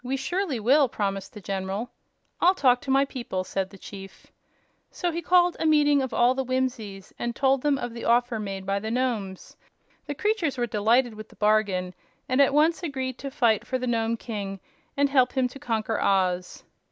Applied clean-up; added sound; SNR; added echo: none; none; none; none.